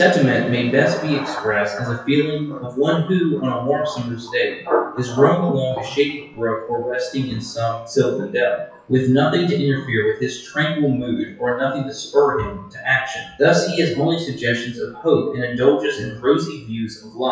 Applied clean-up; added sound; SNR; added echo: classical method WPE with log-MMSE.